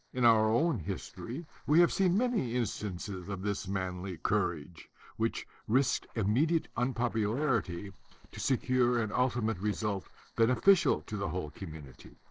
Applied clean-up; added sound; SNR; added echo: neural separator model SepFormer DNS4.